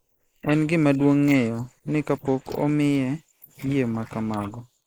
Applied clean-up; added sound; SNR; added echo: neural mask model Resemble Enhance denoiser.